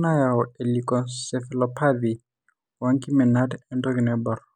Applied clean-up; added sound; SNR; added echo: none; none; none; none.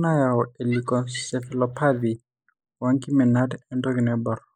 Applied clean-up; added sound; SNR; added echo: neural mask model Resemble Enhance denoiser.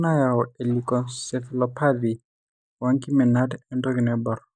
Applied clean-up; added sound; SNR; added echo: neural mask model DeepFilterNet 3.